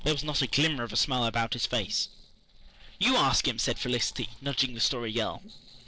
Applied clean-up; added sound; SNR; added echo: neural separator model SepFormer DNS4.